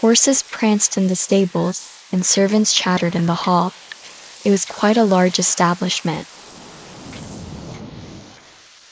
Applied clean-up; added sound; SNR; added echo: neural mask model Resemble Enhance denoiser.